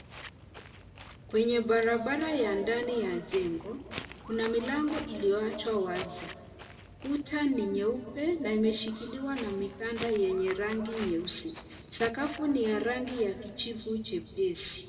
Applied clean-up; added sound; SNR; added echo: none; Walk, footsteps; 16 dB; reverberation time 1.7 s.